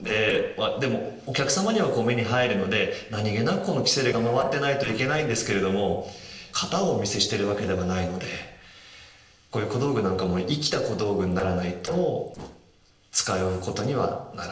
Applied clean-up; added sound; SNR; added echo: neural separator model SepFormer DNS4.